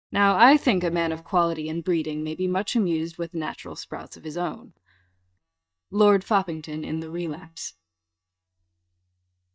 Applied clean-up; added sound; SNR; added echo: neural mask model DeepFilterNet 3.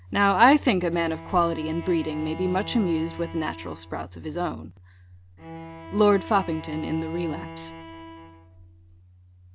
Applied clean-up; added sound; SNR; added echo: none; Bowed string instrument; 14 dB; none.